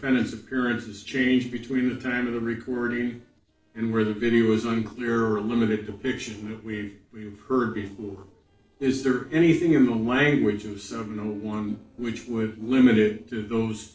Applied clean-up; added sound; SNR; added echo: neural separator model SepFormer DNS4.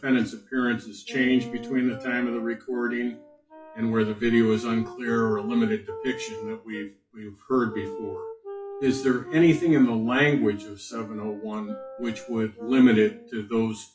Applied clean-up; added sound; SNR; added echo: classical method WPE with log-MMSE.